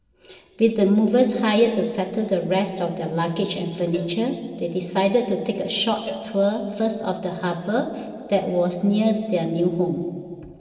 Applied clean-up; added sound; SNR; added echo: neural separator model SepFormer DNS4.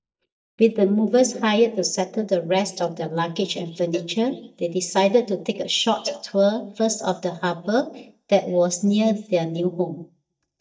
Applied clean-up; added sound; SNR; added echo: neural mask model DeepFilterNet 3.